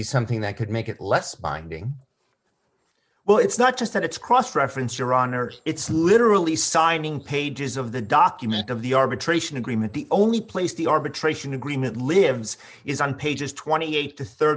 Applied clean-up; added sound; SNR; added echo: none; none; none; none.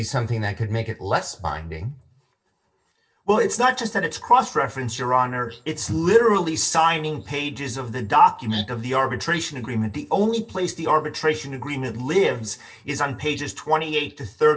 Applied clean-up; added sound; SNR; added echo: none; none; none; reverberation time 0.2 s.